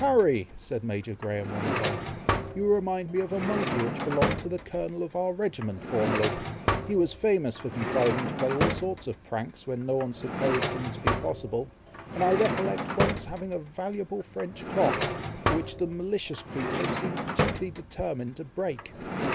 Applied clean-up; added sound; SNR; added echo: none; Drawer open or close; 2 dB; none.